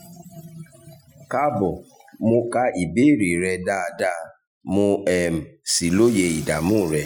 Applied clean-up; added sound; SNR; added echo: classical method Wiener filter.